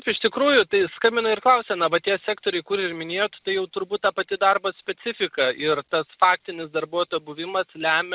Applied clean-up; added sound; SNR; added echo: none; none; none; none.